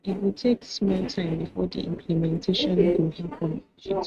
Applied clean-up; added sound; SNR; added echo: neural mask model RNNoise.